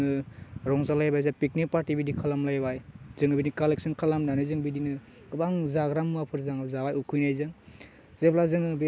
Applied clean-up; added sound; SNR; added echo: none; none; none; none.